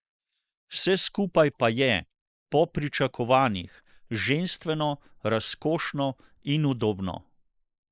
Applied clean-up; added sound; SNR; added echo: neural mask model Resemble Enhance denoiser.